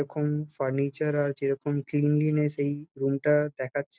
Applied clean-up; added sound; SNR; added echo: none; none; none; none.